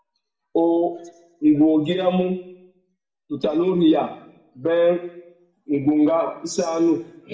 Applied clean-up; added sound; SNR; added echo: none; none; none; reverberation time 0.8 s.